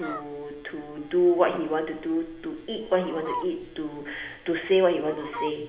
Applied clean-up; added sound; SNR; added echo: none; Fowl; 14 dB; reverberation time 1.0 s.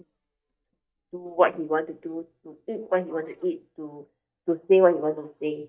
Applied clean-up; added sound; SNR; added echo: neural mask model DeepFilterNet 3.